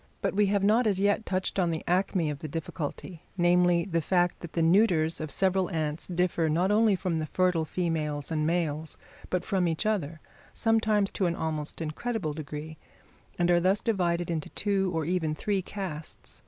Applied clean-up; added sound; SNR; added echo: none; none; none; none.